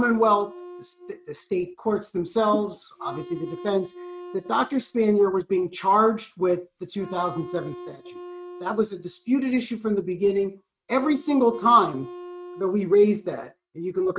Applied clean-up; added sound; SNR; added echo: neural mask model RNNoise.